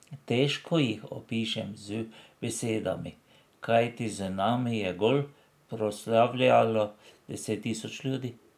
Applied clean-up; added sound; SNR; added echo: none; none; none; none.